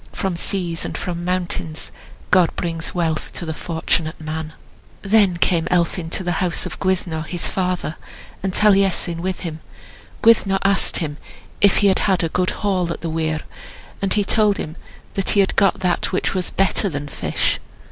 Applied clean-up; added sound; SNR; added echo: none; none; none; none.